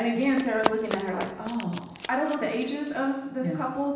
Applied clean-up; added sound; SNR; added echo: none; Run; 8 dB; reverberation time 0.9 s.